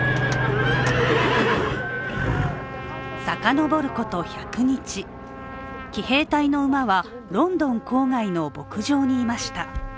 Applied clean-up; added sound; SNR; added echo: none; Trumpet + Tick; 15 dB; none.